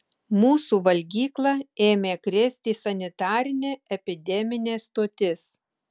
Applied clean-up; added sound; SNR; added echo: none; none; none; none.